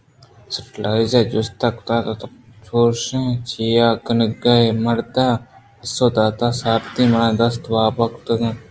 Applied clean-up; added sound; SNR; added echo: none; none; none; none.